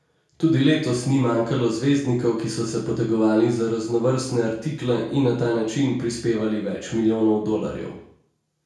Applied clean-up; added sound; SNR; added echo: none; none; none; reverberation time 0.5 s.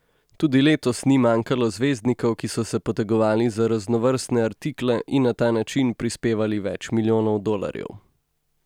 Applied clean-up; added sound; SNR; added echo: none; none; none; none.